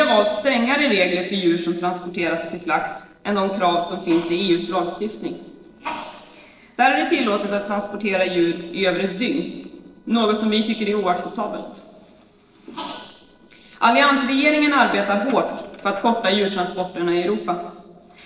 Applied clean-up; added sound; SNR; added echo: neural separator model SepFormer DNS4.